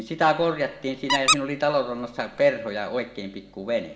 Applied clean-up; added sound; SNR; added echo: none; Squeak; 3 dB; reverberation time 0.9 s.